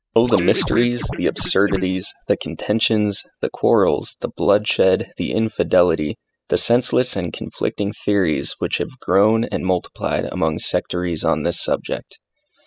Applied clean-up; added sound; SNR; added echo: classical method spectral subtraction.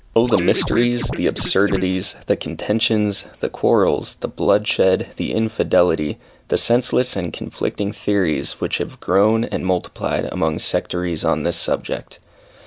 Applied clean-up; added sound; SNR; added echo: none; Scratching (performance technique); 7 dB; none.